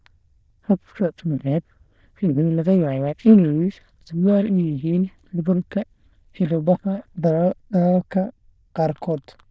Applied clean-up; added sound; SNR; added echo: neural diffusion model UNIVERSE++.